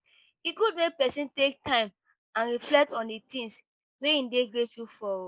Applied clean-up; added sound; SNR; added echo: neural mask model Resemble Enhance denoiser.